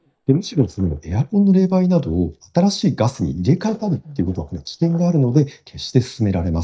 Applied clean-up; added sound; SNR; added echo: neural mask model DeepFilterNet 3.